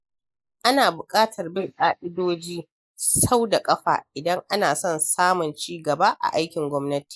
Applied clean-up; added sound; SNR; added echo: neural mask model Resemble Enhance denoiser.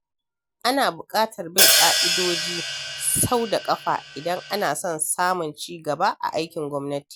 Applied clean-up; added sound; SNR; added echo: none; Hi-hat; -3 dB; none.